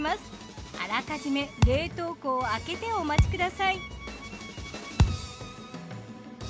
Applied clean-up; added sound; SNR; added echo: none; Thump, thud; -4 dB; none.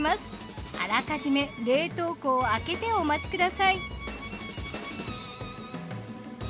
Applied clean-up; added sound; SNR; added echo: none; none; none; none.